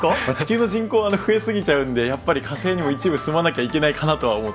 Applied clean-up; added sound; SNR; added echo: none; none; none; none.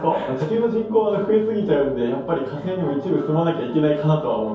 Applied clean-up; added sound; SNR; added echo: none; none; none; reverberation time 0.6 s.